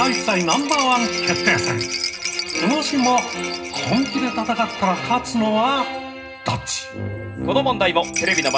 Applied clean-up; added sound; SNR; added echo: none; Rattle; 9 dB; reverberation time 0.2 s.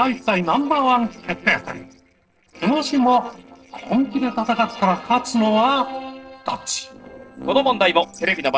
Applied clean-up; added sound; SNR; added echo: neural separator model SepFormer DNS4.